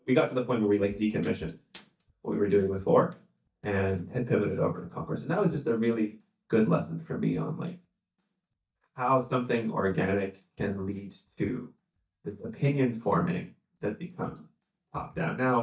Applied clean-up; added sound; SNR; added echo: neural mask model DeepFilterNet 3.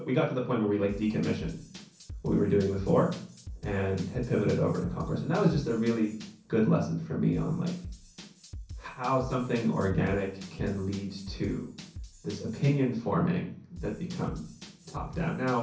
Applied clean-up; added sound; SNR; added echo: none; Drum / Drum kit; 15 dB; reverberation time 0.6 s.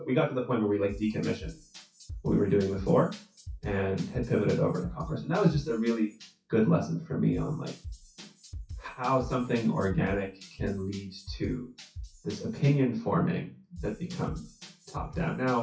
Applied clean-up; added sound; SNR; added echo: classical method WPE with log-MMSE.